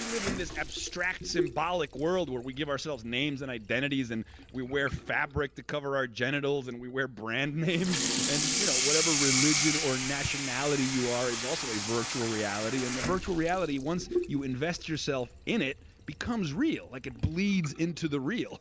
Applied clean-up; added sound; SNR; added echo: none; Sink (filling or washing) / Water tap, faucet; 4 dB; none.